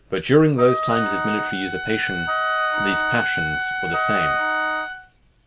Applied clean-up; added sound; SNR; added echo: none; Wind instrument, woodwind instrument + Wind instrument, woodwind instrument; 0 dB; none.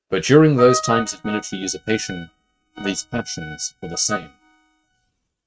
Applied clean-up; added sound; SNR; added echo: neural mask model RNNoise.